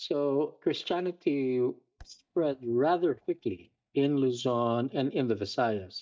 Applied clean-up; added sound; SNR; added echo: neural mask model DeepFilterNet 3.